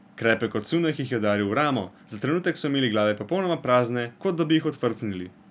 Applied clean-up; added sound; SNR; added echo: none; none; none; none.